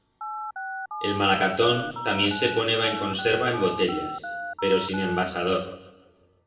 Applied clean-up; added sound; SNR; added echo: none; Telephone; 8 dB; reverberation time 0.9 s.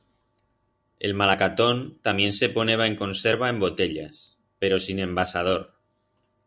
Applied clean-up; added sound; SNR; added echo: none; none; none; none.